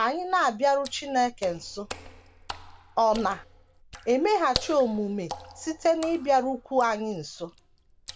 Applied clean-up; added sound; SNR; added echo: none; Water / Splash, splatter; 14 dB; none.